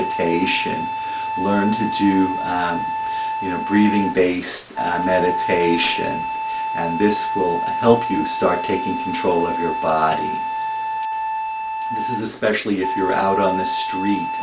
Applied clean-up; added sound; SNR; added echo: none; Wind instrument, woodwind instrument; 3 dB; none.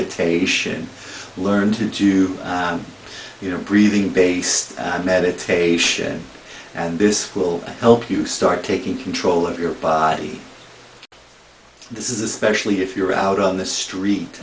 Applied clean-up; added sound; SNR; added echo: none; none; none; none.